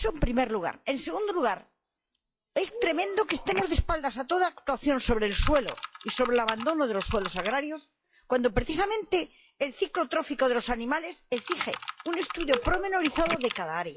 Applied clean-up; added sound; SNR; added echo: classical method log-MMSE.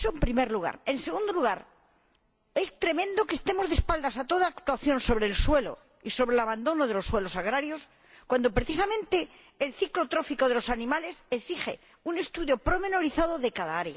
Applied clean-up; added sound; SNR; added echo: none; none; none; none.